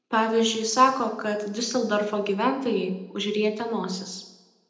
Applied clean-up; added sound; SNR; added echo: none; none; none; reverberation time 0.8 s.